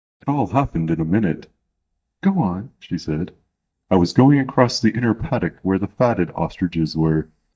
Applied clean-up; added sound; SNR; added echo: neural mask model DeepFilterNet 3.